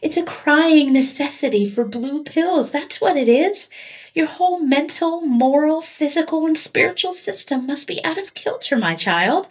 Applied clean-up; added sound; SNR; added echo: neural mask model DeepFilterNet 3.